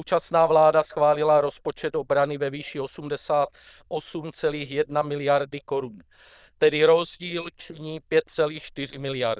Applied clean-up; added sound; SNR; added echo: neural diffusion model UNIVERSE++.